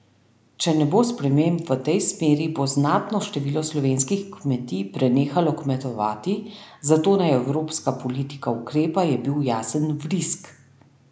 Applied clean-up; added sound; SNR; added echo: none; none; none; none.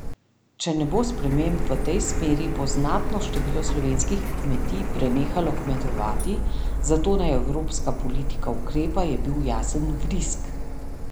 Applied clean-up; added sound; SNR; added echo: none; Printer; -3 dB; none.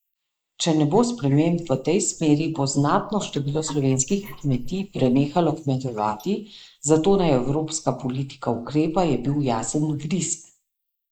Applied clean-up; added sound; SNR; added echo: neural mask model Resemble Enhance denoiser.